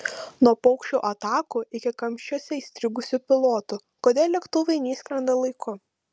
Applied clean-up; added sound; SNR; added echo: none; none; none; none.